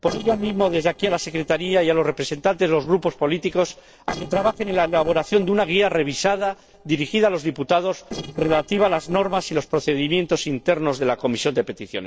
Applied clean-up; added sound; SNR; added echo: neural separator model SepFormer DNS4.